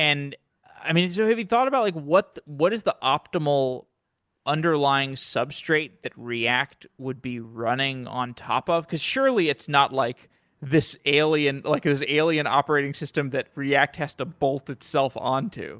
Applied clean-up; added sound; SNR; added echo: none; none; none; none.